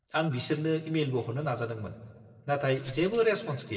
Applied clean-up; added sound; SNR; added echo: neural separator model SepFormer DNS4.